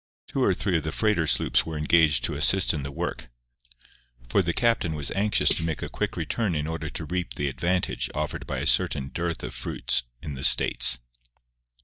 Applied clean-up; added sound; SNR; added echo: neural mask model DeepFilterNet 3.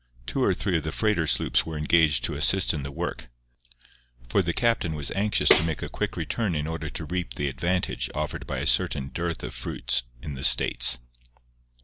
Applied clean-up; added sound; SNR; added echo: none; Tambourine; 2 dB; none.